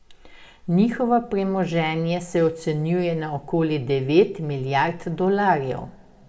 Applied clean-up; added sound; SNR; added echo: none; none; none; reverberation time 0.5 s.